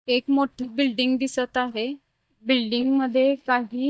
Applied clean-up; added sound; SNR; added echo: neural mask model DeepFilterNet 3.